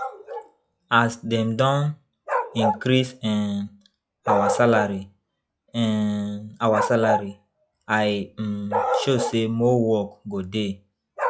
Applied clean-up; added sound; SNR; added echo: classical method log-MMSE.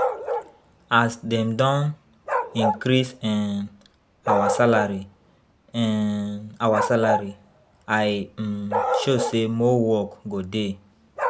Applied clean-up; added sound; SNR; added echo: none; Bark; 6 dB; none.